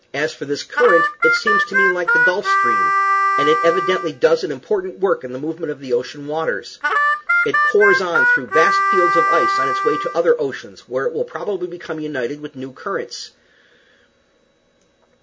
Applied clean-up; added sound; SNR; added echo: none; Harmonica; -4 dB; none.